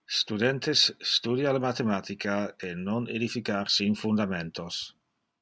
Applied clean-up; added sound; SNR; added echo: none; none; none; none.